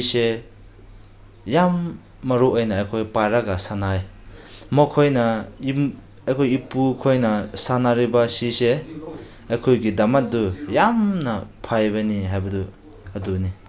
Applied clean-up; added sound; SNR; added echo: none; none; none; none.